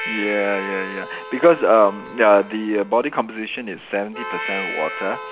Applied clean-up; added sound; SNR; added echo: none; Harmonica; 11 dB; none.